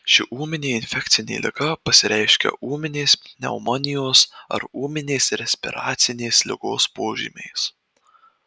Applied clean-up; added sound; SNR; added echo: none; none; none; none.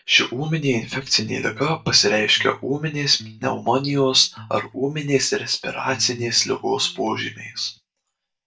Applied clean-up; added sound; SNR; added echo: neural mask model DeepFilterNet 3.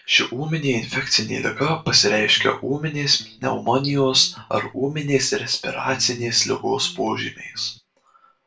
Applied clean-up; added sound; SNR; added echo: neural separator model SepFormer DNS4.